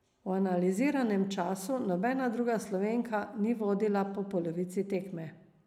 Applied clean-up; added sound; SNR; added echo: none; none; none; none.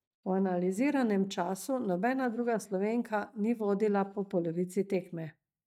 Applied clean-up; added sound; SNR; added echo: neural mask model DeepFilterNet 3.